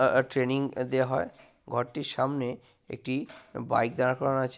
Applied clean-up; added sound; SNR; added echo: none; none; none; none.